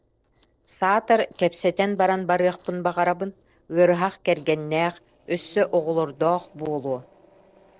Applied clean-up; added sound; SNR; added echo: neural separator model SepFormer DNS4.